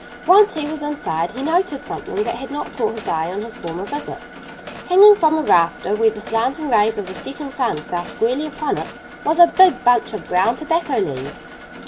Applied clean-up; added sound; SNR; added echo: none; Mechanisms; 16 dB; none.